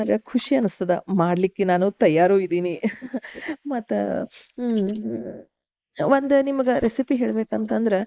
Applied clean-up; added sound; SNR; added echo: neural mask model Resemble Enhance denoiser.